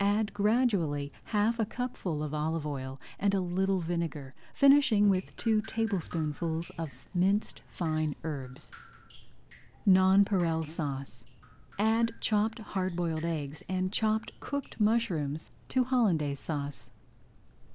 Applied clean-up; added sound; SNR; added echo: none; Drip; 18 dB; none.